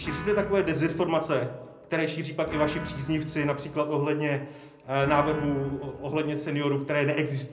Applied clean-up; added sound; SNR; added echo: none; Guitar; 15 dB; reverberation time 0.5 s.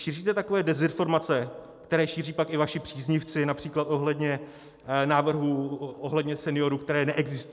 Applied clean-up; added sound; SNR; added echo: none; none; none; none.